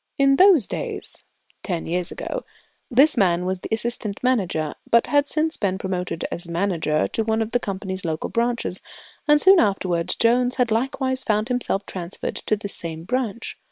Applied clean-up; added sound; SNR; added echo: neural separator model SepFormer WHAM!.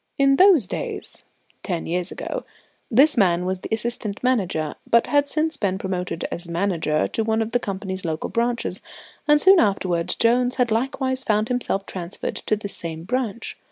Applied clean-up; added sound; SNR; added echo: none; none; none; none.